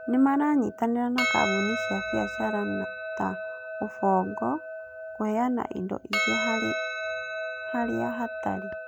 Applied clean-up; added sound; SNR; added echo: none; Percussion; 4 dB; none.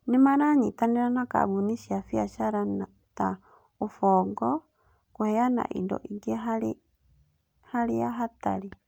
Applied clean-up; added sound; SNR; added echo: none; none; none; none.